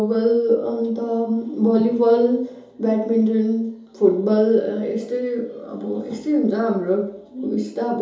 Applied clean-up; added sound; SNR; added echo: none; none; none; reverberation time 2.8 s.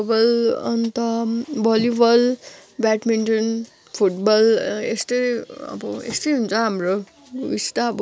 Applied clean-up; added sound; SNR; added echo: none; none; none; none.